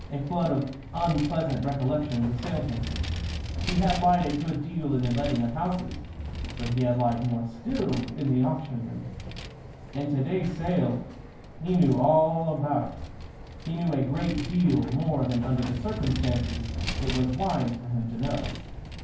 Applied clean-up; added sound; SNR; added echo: none; Vehicle; 8 dB; reverberation time 0.9 s.